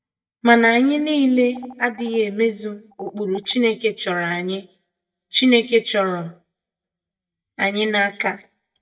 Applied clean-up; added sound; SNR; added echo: neural mask model DeepFilterNet 3.